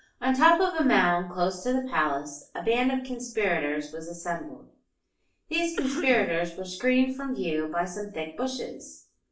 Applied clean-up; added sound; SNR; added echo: none; Cough; 11 dB; reverberation time 0.4 s.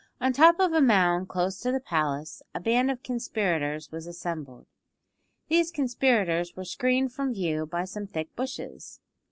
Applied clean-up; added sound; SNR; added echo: none; none; none; none.